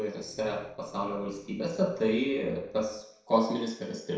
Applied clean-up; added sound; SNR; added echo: neural separator model SepFormer DNS4.